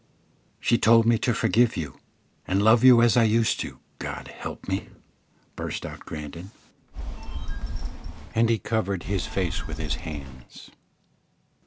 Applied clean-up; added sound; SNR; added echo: none; Telephone; 3 dB; none.